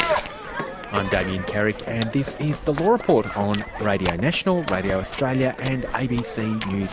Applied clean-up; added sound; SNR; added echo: none; Chewing, mastication; 12 dB; none.